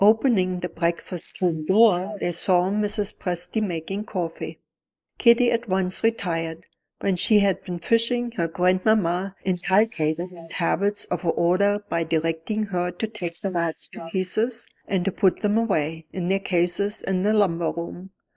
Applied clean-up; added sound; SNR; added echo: neural mask model Resemble Enhance denoiser.